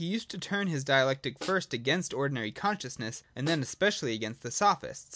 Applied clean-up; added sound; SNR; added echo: none; Snare drum; 19 dB; none.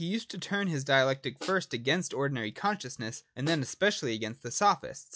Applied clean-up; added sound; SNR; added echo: classical method log-MMSE.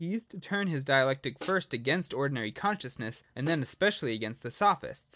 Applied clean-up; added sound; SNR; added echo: neural mask model DeepFilterNet 3.